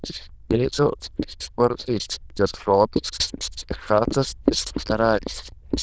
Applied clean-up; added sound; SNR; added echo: neural diffusion model UNIVERSE++.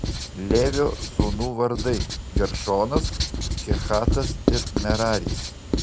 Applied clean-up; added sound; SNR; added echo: none; Writing; -1 dB; none.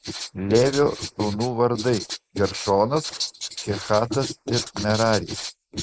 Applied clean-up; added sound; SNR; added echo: neural mask model Resemble Enhance denoiser.